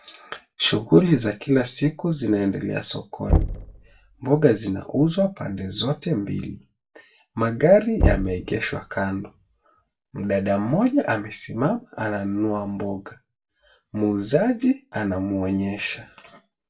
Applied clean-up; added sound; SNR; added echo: none; Knock; 4 dB; reverberation time 0.2 s.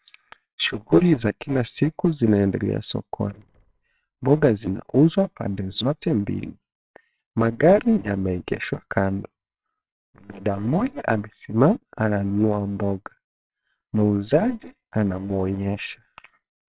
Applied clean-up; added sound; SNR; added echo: neural separator model SepFormer WHAMR!.